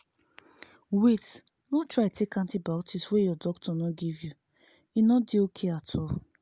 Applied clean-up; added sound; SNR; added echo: none; none; none; none.